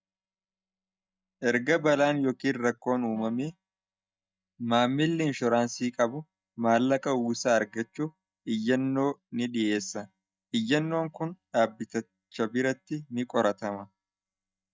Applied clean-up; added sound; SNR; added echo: neural mask model DeepFilterNet 3.